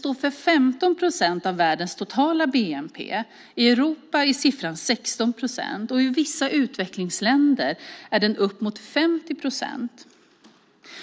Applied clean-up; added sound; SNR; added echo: none; none; none; none.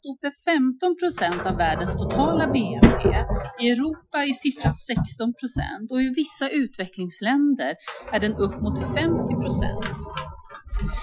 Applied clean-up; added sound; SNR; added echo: classical method Wiener filter.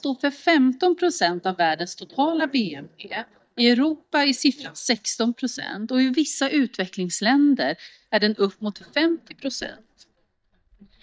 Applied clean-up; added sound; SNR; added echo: neural mask model DeepFilterNet 3.